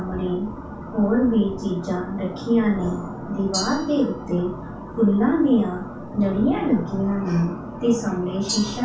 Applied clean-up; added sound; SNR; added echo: none; Glass; 18 dB; reverberation time 0.2 s.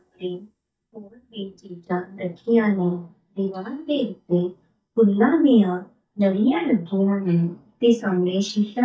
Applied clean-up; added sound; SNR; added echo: neural mask model DeepFilterNet 3.